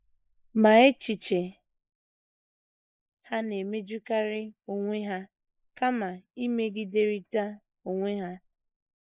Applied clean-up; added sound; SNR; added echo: neural mask model Resemble Enhance denoiser.